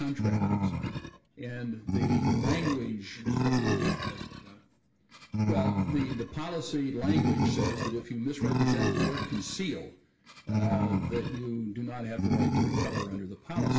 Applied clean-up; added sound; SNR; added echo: none; Animal; -5 dB; reverberation time 0.1 s.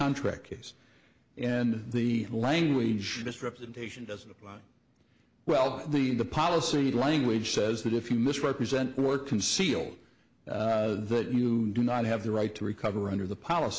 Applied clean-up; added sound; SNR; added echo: none; none; none; none.